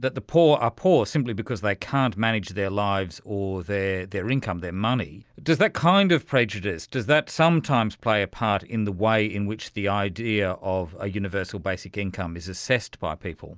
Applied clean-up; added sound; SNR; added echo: none; none; none; none.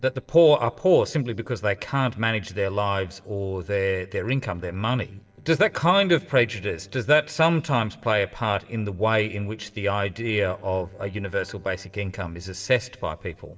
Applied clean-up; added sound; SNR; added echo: neural separator model SepFormer DNS4.